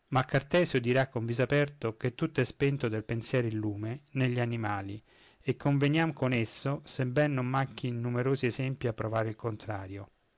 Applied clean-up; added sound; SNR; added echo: none; none; none; none.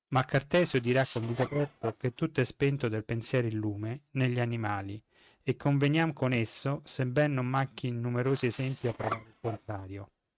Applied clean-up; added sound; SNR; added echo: neural mask model RNNoise.